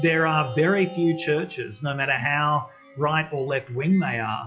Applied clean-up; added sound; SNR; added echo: classical method log-MMSE.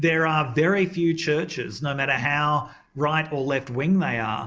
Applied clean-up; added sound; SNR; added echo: none; none; none; none.